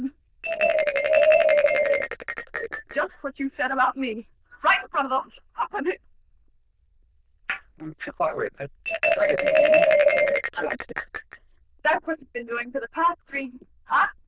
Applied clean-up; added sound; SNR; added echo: neural diffusion model UNIVERSE++.